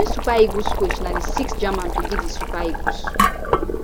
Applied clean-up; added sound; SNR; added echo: none; Boiling; -2 dB; none.